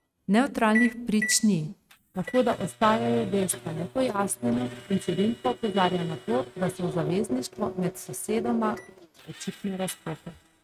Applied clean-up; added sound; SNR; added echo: neural mask model RNNoise.